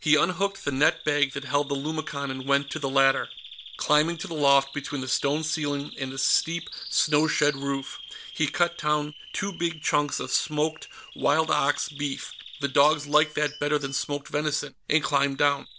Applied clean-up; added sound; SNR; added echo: none; Bird vocalization, bird call, bird song; 16 dB; none.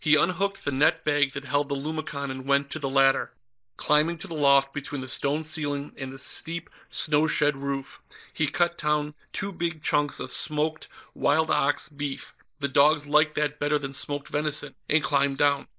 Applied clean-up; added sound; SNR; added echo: neural mask model Resemble Enhance denoiser.